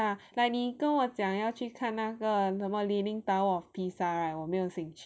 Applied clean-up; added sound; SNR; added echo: none; none; none; none.